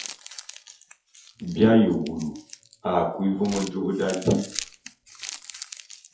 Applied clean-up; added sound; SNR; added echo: classical method WPE with log-MMSE.